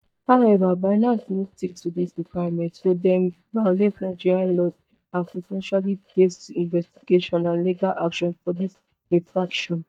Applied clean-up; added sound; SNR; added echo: neural mask model DeepFilterNet 3.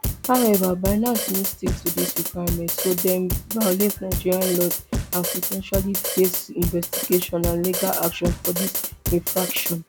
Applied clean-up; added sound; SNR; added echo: none; Drum kit; 2 dB; none.